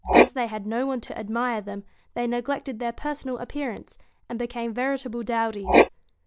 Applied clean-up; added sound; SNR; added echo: none; Writing; -2 dB; none.